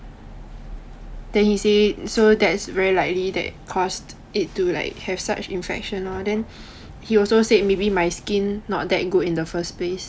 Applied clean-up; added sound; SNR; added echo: none; none; none; none.